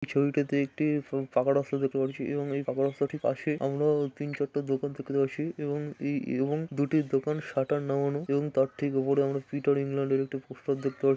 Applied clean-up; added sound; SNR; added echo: none; none; none; none.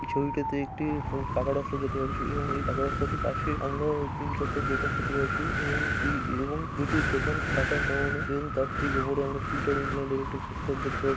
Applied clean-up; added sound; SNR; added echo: none; Wind; -1 dB; none.